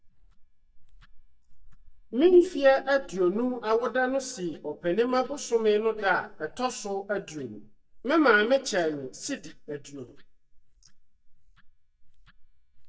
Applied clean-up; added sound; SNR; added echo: neural mask model DeepFilterNet 3.